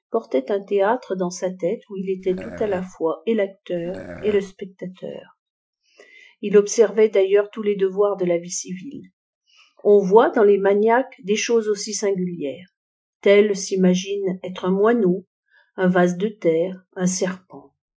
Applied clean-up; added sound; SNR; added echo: classical method Wiener filter.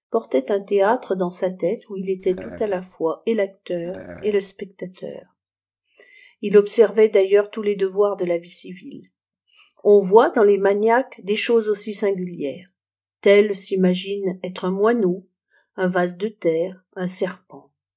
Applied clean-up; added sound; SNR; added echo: neural mask model DeepFilterNet 3.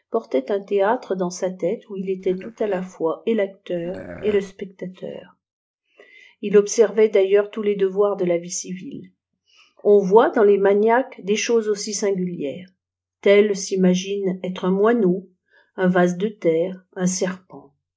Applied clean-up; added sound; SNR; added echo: neural mask model Resemble Enhance denoiser.